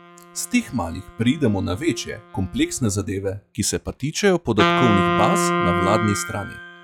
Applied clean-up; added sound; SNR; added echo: classical method log-MMSE.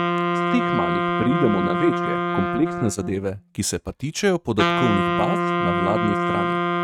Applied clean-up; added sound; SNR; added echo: neural mask model RNNoise.